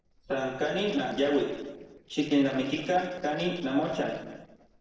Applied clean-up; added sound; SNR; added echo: neural separator model SepFormer DNS4.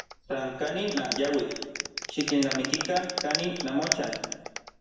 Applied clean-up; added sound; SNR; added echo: none; Clapping; 5 dB; reverberation time 1.1 s.